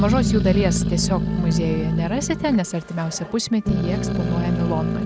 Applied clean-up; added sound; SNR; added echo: none; Growling; 0 dB; none.